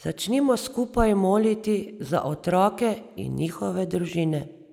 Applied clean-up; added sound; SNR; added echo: none; none; none; none.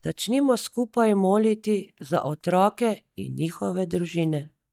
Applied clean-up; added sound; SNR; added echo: neural mask model DeepFilterNet 3.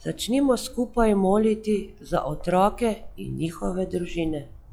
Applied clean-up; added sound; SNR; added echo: classical method log-MMSE.